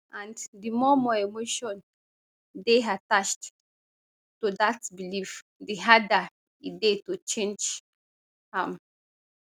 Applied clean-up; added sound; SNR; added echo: none; none; none; none.